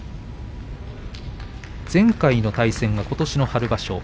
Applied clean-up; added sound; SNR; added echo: none; none; none; none.